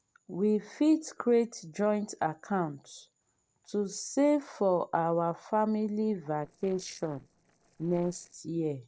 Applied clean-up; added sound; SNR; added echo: neural separator model SepFormer DNS4.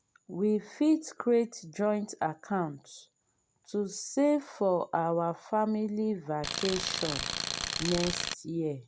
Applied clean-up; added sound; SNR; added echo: none; Tools; 3 dB; none.